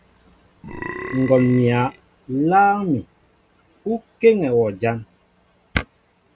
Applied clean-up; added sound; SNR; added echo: none; Burping, eructation; 12 dB; none.